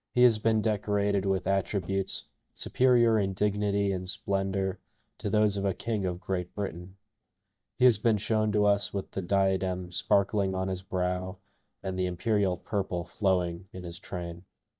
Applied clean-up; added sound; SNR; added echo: neural mask model DeepFilterNet 3.